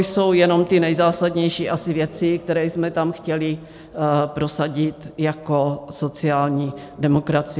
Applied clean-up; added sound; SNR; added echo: none; none; none; none.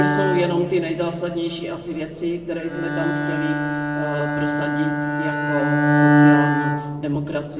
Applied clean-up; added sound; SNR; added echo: none; Bowed string instrument; -4 dB; reverberation time 1.7 s.